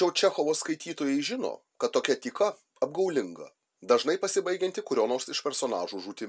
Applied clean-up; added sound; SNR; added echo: none; none; none; none.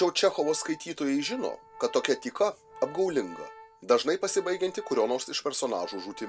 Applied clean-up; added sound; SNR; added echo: none; Organ; 19 dB; none.